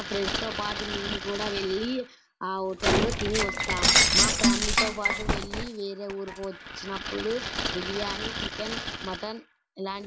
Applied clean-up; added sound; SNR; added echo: none; Shatter; -5 dB; none.